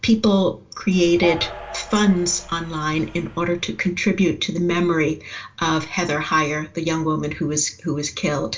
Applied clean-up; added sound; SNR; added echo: none; Train; 16 dB; reverberation time 0.2 s.